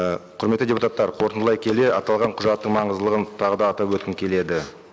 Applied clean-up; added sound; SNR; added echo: neural mask model Resemble Enhance denoiser.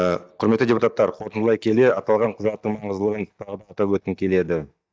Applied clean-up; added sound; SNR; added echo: neural mask model DeepFilterNet 3.